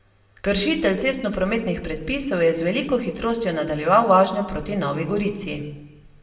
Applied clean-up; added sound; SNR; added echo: none; none; none; reverberation time 0.9 s.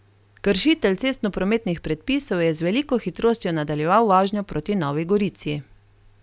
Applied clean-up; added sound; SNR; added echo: none; none; none; none.